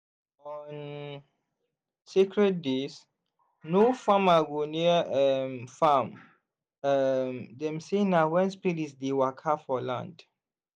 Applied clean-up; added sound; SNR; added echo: none; none; none; none.